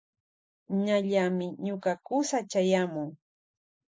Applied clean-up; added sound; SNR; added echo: none; none; none; none.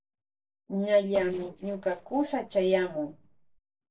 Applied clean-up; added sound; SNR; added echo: neural separator model SepFormer DNS4.